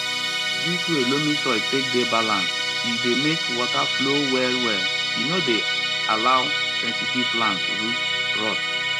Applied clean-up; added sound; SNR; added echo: none; Musical instrument; -3 dB; none.